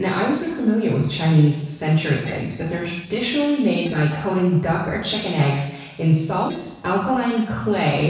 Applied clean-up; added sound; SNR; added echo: neural separator model SepFormer DNS4.